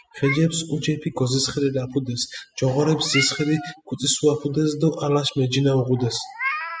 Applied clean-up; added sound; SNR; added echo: classical method spectral subtraction.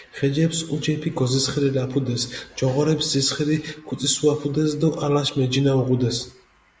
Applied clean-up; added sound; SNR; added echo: none; none; none; none.